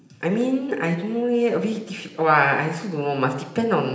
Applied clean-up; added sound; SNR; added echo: none; none; none; reverberation time 0.8 s.